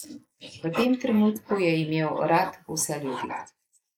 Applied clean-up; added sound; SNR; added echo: neural mask model Resemble Enhance denoiser.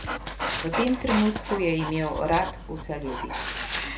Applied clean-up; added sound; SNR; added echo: none; Dog; 4 dB; none.